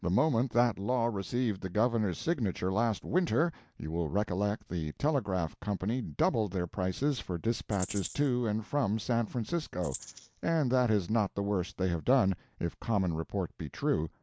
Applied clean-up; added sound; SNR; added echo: neural mask model Resemble Enhance denoiser.